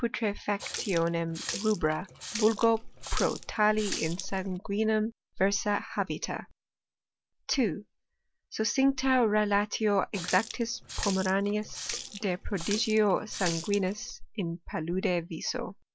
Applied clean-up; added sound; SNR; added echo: none; Water tap, faucet; 10 dB; none.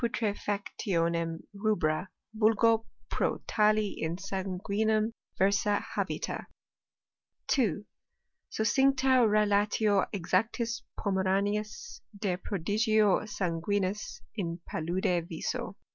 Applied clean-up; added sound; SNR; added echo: none; none; none; none.